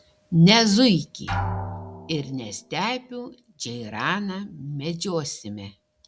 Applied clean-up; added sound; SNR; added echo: none; Drum; 13 dB; none.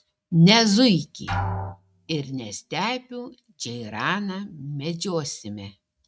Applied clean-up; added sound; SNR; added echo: neural mask model RNNoise.